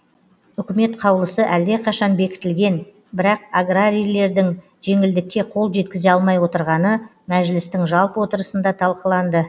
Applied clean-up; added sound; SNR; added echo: none; none; none; none.